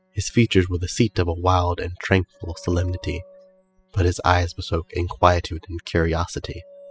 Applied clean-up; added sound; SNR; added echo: classical method spectral subtraction.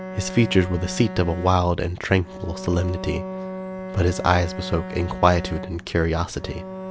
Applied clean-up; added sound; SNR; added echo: none; Bowed string instrument; 10 dB; none.